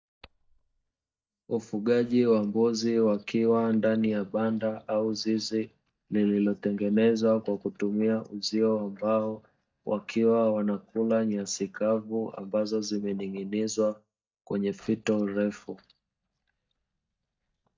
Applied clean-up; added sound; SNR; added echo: neural mask model DeepFilterNet 3.